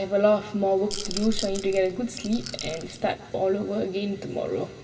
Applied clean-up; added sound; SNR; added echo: none; Rattle / Rattle (instrument); 8 dB; reverberation time 2.4 s.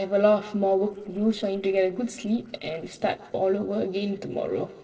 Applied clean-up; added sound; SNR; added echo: neural separator model SepFormer DNS4.